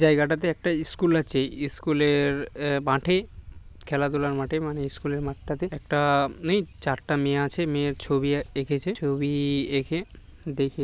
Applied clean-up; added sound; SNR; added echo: none; none; none; none.